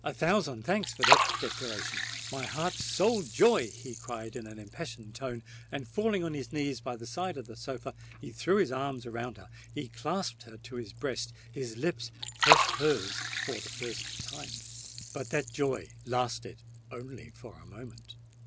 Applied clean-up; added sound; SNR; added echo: none; Liquid; 2 dB; none.